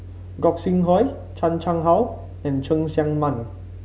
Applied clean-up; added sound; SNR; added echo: none; none; none; none.